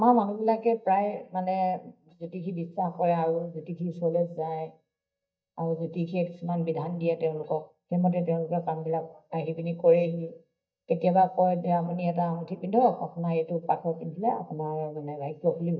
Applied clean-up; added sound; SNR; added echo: neural mask model DeepFilterNet 3.